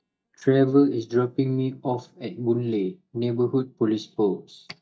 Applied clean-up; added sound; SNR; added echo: neural mask model DeepFilterNet 3.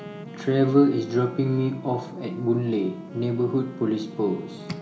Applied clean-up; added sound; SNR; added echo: none; Wind instrument, woodwind instrument; 18 dB; reverberation time 0.4 s.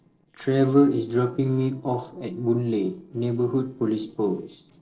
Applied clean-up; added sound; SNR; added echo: neural separator model SepFormer DNS4.